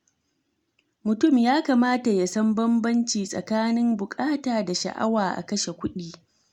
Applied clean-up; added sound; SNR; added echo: none; none; none; none.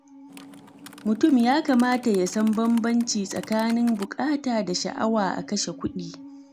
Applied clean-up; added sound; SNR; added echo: none; Typing + Musical instrument; 17 dB; none.